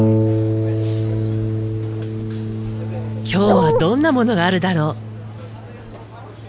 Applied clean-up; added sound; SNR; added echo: none; Harp + Bark; -1 dB; none.